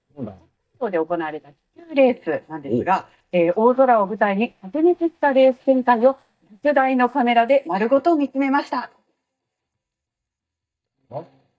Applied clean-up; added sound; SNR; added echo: neural mask model DeepFilterNet 3.